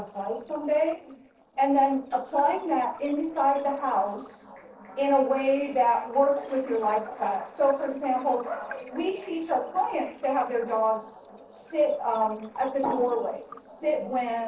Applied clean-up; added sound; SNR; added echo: neural separator model SepFormer DNS4.